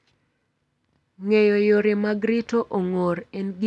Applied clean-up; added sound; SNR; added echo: none; none; none; none.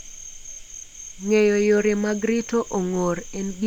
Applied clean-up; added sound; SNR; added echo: none; Cricket; 16 dB; none.